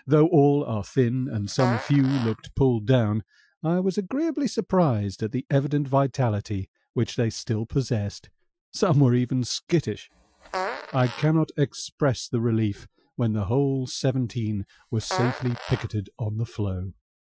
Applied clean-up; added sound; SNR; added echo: classical method Wiener filter.